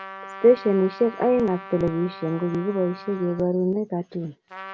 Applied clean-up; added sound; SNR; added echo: none; Trumpet; 17 dB; none.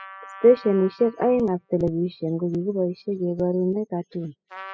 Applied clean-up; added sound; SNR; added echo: classical method spectral subtraction.